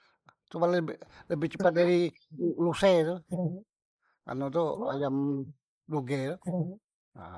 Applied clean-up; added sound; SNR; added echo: neural mask model Resemble Enhance denoiser.